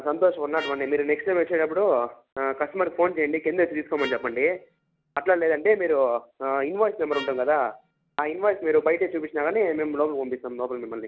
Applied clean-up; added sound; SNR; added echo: none; Trumpet; 17 dB; none.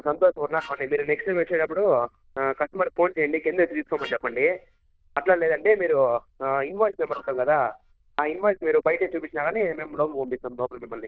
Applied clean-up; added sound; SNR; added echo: neural diffusion model UNIVERSE++.